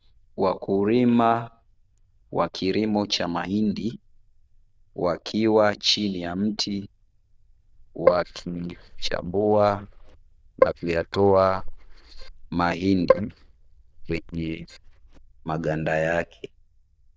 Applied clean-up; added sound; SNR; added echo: neural diffusion model UNIVERSE++.